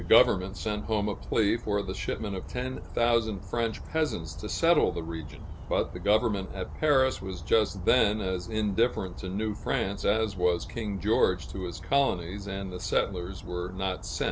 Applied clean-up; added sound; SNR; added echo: none; Bird vocalization, bird call, bird song; 10 dB; none.